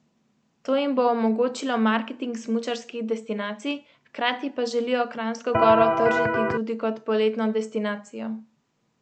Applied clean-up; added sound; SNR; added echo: none; Electric guitar; -4 dB; none.